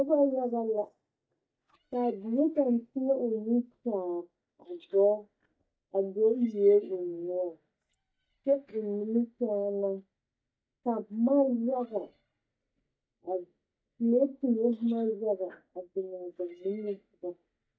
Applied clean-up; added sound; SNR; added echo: neural mask model DeepFilterNet 3.